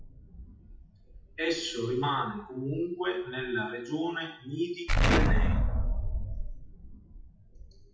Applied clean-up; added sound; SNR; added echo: classical method WPE with log-MMSE.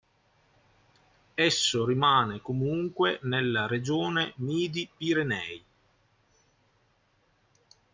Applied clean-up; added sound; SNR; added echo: none; none; none; none.